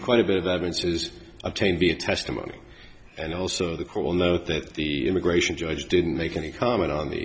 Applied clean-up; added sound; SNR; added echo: none; none; none; none.